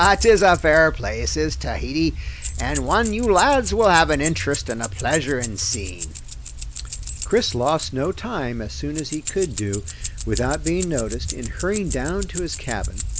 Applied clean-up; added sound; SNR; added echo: none; Keys jangling + Bird; 7 dB; none.